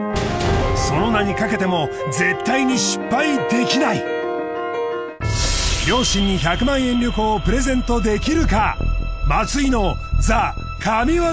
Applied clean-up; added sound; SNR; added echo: none; none; none; none.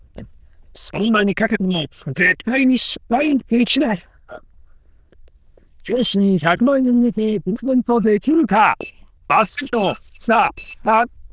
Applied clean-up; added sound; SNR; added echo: neural diffusion model UNIVERSE++.